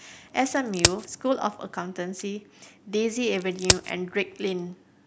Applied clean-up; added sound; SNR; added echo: none; Crack; 1 dB; none.